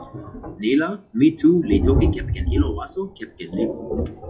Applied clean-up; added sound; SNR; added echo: classical method WPE with log-MMSE.